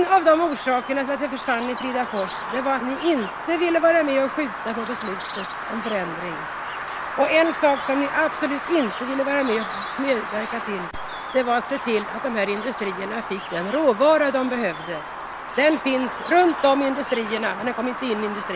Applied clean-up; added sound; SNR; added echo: none; Bird vocalization, bird call, bird song; 8 dB; none.